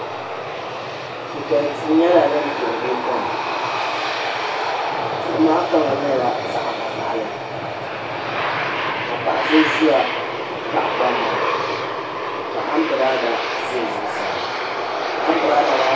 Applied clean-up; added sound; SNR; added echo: none; Aircraft; 0 dB; reverberation time 0.2 s.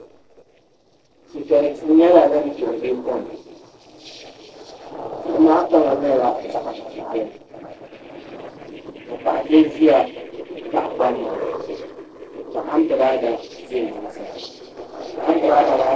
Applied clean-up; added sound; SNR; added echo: neural separator model SepFormer DNS4.